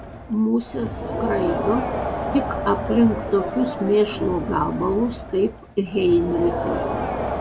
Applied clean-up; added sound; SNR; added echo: none; Crowd; 5 dB; none.